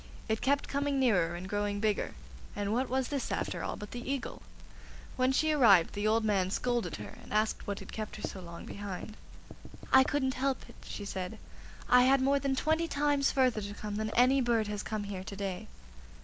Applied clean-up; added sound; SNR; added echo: none; Crackle; 11 dB; none.